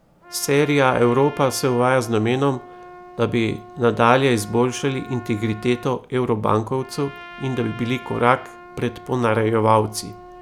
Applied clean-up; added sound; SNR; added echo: none; Trumpet; 19 dB; none.